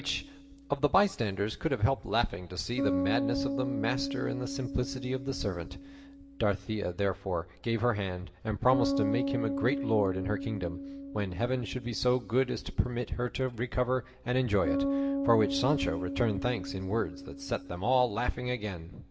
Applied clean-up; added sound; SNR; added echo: none; Bass guitar; 6 dB; reverberation time 1.1 s.